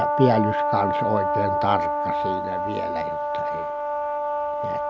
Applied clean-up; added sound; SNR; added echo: none; Brass instrument; -3 dB; none.